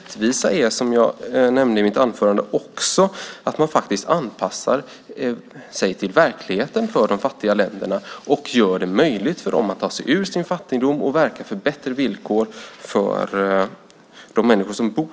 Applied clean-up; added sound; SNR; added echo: none; none; none; none.